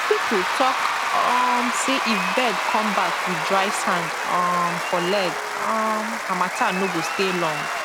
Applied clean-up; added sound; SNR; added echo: none; Applause / Crowd / Cheering; 0 dB; none.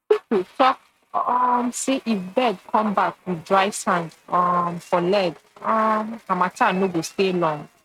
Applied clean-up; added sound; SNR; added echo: neural mask model RNNoise.